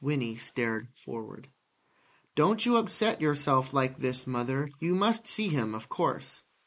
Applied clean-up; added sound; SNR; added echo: neural mask model Resemble Enhance denoiser.